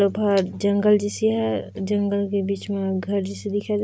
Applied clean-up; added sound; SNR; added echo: none; none; none; none.